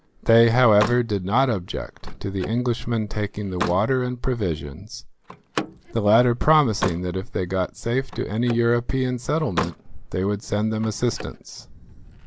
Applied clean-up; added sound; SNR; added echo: none; Slam; 13 dB; none.